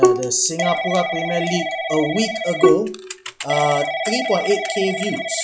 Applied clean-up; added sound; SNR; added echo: classical method log-MMSE.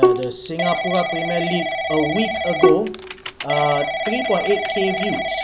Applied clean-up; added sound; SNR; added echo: none; Bowed string instrument + Telephone / Typing; -1 dB; none.